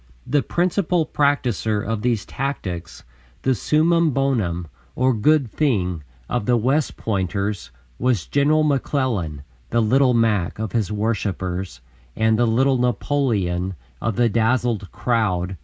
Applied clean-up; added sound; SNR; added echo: none; none; none; none.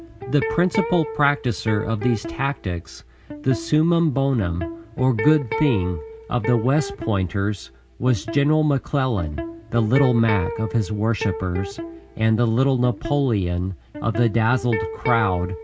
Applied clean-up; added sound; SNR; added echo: none; Electric guitar; 10 dB; none.